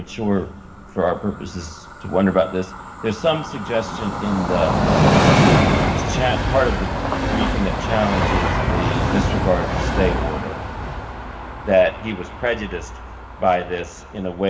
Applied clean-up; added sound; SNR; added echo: none; Train; -2 dB; reverberation time 2.4 s.